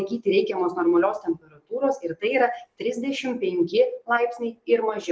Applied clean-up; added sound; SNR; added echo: none; none; none; none.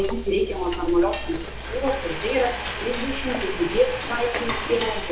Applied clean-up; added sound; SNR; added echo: none; Frying (food); 4 dB; reverberation time 0.4 s.